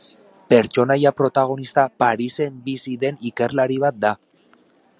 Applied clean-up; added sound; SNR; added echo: none; none; none; none.